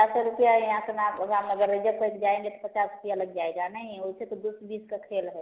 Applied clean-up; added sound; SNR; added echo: neural separator model SepFormer DNS4.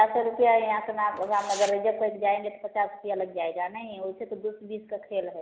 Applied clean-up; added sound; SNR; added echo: none; Tearing; 16 dB; none.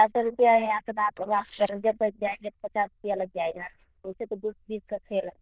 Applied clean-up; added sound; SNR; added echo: neural diffusion model UNIVERSE++.